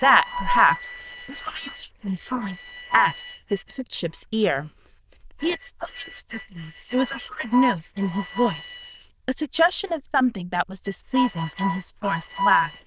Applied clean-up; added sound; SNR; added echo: neural diffusion model UNIVERSE++.